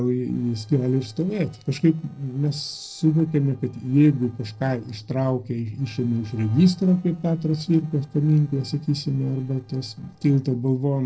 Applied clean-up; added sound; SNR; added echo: neural separator model SepFormer DNS4.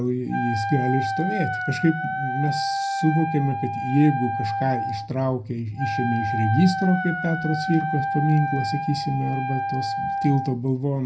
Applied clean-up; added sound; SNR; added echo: none; Wind instrument, woodwind instrument; 4 dB; reverberation time 0.4 s.